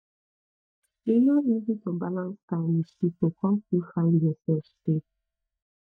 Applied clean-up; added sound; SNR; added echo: neural mask model DeepFilterNet 3.